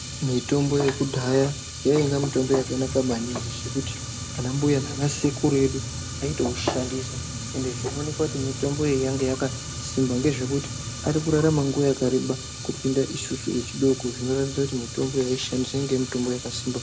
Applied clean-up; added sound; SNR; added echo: none; Fire; 8 dB; reverberation time 1.4 s.